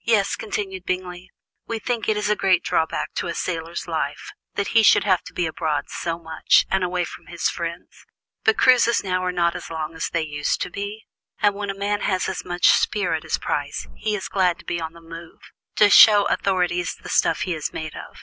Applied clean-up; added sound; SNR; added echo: none; none; none; none.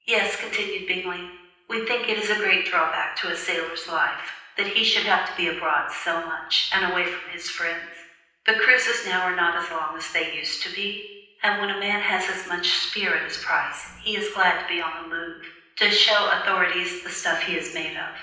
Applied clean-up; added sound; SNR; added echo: none; none; none; reverberation time 0.9 s.